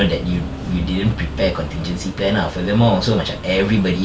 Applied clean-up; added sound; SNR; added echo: none; none; none; none.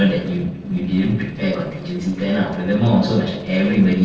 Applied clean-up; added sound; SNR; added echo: neural separator model SepFormer DNS4.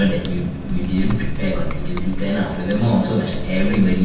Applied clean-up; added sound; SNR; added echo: none; Computer keyboard; 4 dB; reverberation time 0.9 s.